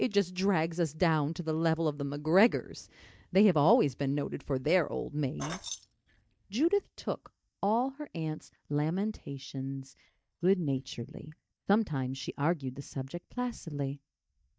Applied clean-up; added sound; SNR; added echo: neural mask model DeepFilterNet 3.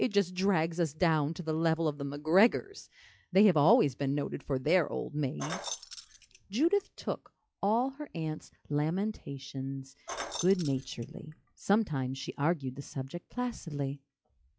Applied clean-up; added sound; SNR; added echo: classical method log-MMSE.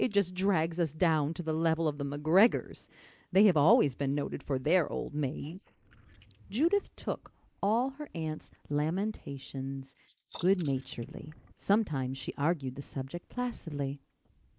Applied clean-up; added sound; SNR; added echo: neural mask model Resemble Enhance denoiser.